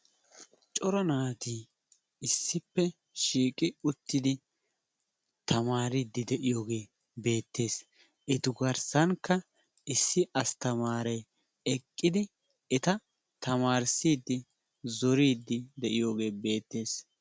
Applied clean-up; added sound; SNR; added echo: none; none; none; none.